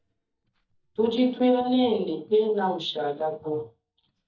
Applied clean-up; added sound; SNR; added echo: neural mask model DeepFilterNet 3.